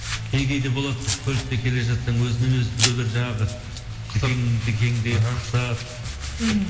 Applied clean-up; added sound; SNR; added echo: none; Domestic sounds, home sounds; 10 dB; reverberation time 2.1 s.